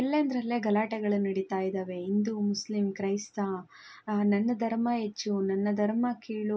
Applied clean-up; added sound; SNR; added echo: none; none; none; none.